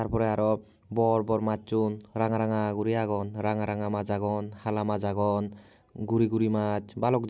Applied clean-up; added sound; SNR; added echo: none; none; none; none.